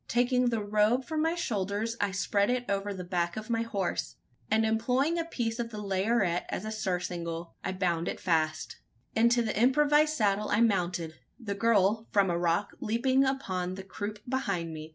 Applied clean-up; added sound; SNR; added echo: none; none; none; none.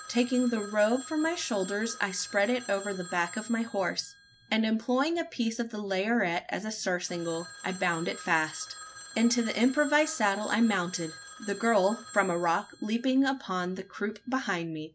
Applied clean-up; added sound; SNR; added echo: none; Telephone; 17 dB; none.